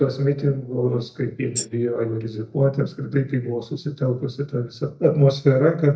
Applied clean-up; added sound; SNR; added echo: neural mask model DeepFilterNet 3.